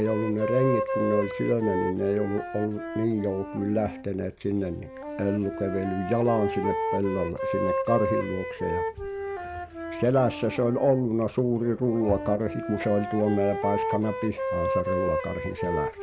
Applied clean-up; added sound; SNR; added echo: none; Wind instrument, woodwind instrument; 4 dB; none.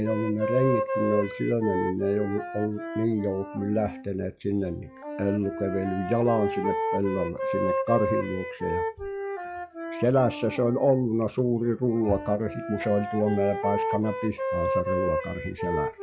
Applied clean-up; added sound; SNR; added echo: classical method log-MMSE.